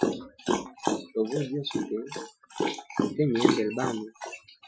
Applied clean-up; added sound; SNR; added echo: classical method Wiener filter.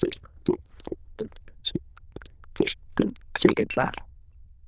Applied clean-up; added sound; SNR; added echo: neural diffusion model UNIVERSE++.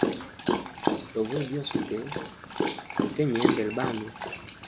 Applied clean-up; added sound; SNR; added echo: none; Dog; -2 dB; none.